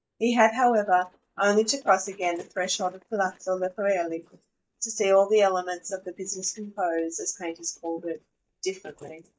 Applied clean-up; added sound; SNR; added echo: neural mask model DeepFilterNet 3.